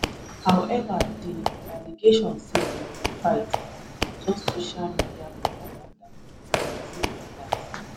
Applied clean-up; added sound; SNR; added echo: none; Squeak / Walk, footsteps; 3 dB; none.